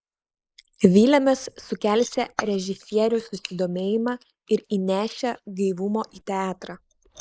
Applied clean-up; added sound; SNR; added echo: neural mask model Resemble Enhance denoiser.